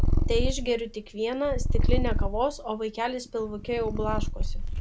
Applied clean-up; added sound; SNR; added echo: none; Purr; -4 dB; none.